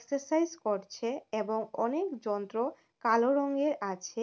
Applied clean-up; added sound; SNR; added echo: none; none; none; none.